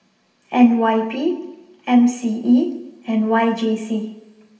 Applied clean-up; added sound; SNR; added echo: none; none; none; reverberation time 0.9 s.